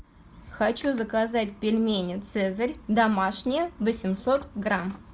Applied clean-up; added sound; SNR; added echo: none; none; none; none.